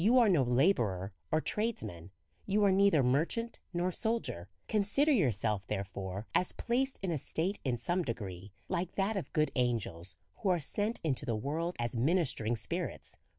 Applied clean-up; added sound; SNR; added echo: none; none; none; none.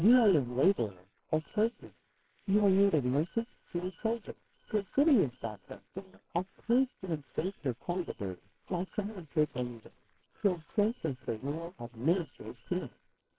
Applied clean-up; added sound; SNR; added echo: neural separator model SepFormer WHAMR!.